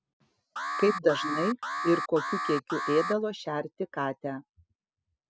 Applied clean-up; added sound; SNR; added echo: none; Alarm; 4 dB; none.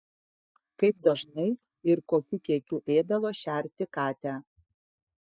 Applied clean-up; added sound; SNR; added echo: neural mask model DeepFilterNet 3.